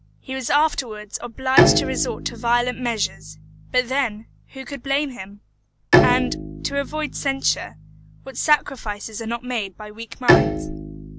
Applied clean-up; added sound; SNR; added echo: none; Bowed string instrument; 0 dB; none.